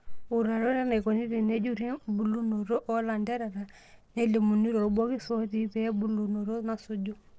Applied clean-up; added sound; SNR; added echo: neural separator model SepFormer DNS4.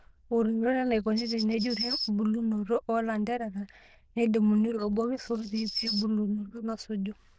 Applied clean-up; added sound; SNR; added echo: neural diffusion model UNIVERSE++.